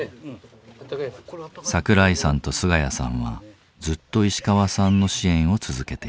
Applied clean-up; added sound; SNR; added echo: none; none; none; none.